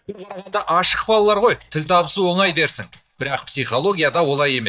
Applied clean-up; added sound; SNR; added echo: neural mask model DeepFilterNet 3.